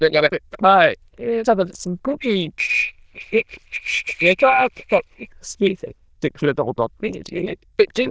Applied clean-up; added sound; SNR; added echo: neural diffusion model UNIVERSE++.